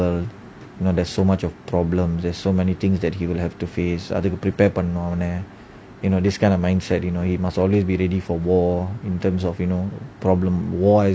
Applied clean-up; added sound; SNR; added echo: none; none; none; none.